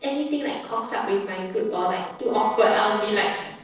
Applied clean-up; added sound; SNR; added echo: neural separator model SepFormer DNS4.